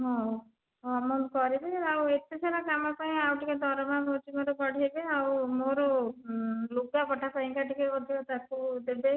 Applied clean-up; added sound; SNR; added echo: none; none; none; none.